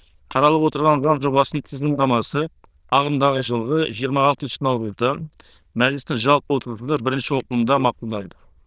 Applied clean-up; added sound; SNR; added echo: neural diffusion model UNIVERSE++.